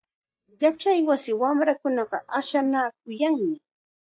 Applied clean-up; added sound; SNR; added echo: neural mask model DeepFilterNet 3.